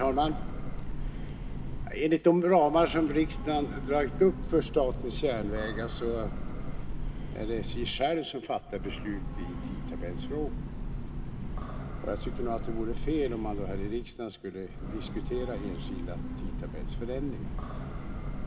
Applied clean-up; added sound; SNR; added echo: none; Train / Breathing; 3 dB; reverberation time 0.3 s.